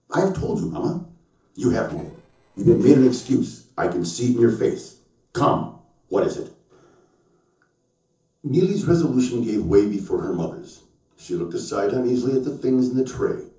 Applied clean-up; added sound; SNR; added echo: neural separator model SepFormer DNS4.